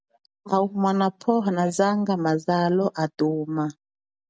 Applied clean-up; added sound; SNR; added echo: none; none; none; none.